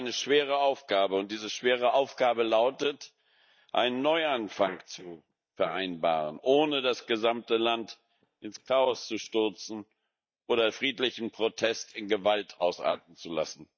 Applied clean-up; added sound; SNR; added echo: neural mask model DeepFilterNet 3.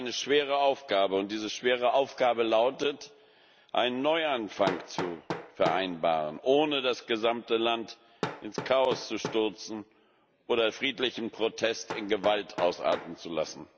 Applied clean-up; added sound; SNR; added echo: none; Hammer; 14 dB; none.